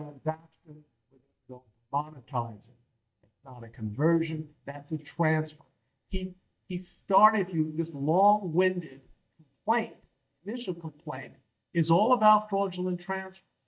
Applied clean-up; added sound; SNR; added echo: neural mask model DeepFilterNet 3.